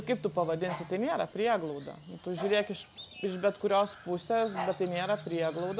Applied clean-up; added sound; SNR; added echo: none; Crow; 17 dB; none.